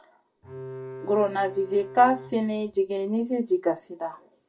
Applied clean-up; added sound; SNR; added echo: none; Bowed string instrument; 14 dB; reverberation time 0.2 s.